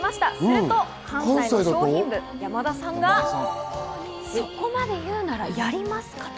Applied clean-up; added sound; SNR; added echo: none; none; none; none.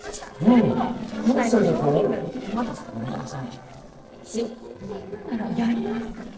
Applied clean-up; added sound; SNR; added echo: neural separator model SepFormer DNS4.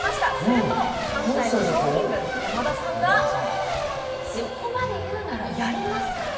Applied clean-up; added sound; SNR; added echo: none; Race car, auto racing; 5 dB; reverberation time 2.6 s.